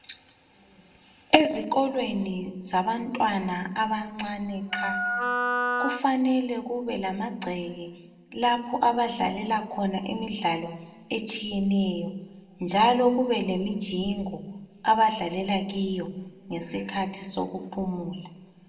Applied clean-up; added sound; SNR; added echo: none; Wind instrument, woodwind instrument; 1 dB; reverberation time 1.1 s.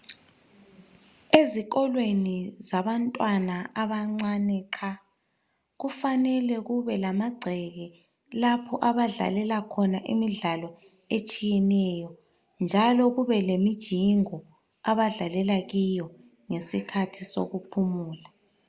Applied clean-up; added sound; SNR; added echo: none; none; none; none.